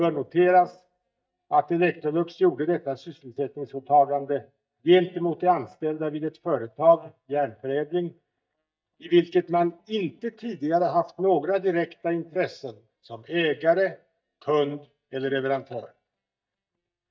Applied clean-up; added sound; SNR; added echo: neural mask model DeepFilterNet 3.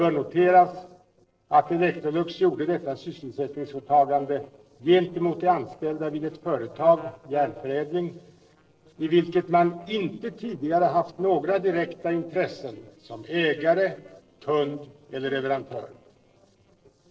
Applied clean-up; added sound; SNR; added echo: neural separator model SepFormer DNS4.